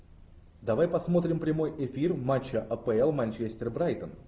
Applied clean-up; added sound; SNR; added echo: none; none; none; none.